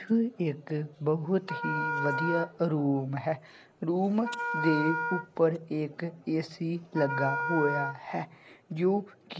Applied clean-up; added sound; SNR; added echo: none; Wind instrument, woodwind instrument; 5 dB; none.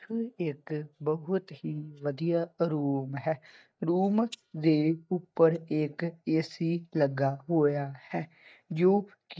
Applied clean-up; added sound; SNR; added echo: neural mask model DeepFilterNet 3.